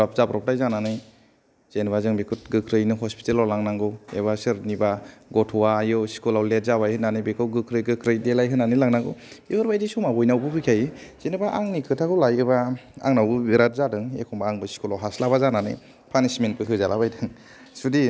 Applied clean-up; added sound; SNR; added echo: none; none; none; none.